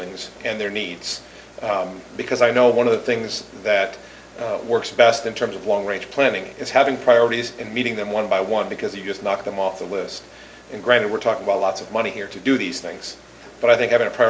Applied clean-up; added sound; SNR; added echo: none; none; none; none.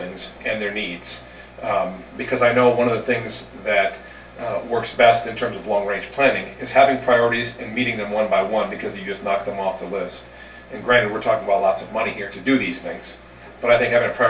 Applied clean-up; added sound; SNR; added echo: none; none; none; reverberation time 0.2 s.